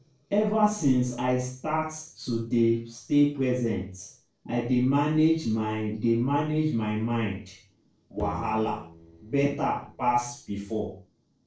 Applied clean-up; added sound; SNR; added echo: neural separator model SepFormer DNS4.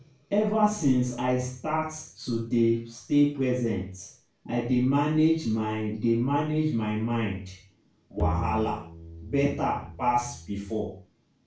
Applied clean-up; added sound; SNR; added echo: none; Bowed string instrument; 8 dB; reverberation time 0.4 s.